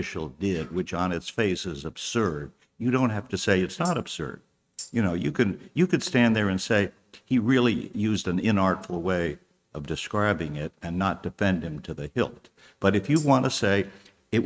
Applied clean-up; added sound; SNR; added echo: neural mask model RNNoise.